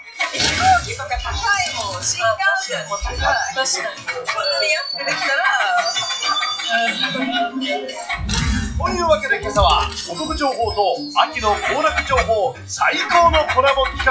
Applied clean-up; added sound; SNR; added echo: classical method WPE with log-MMSE.